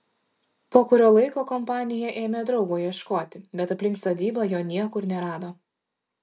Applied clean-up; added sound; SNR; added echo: none; none; none; none.